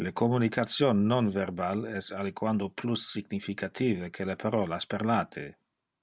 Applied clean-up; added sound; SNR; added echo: none; none; none; none.